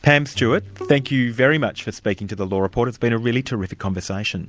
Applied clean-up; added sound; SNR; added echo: none; Bowed string instrument + Bowed string instrument; 19 dB; none.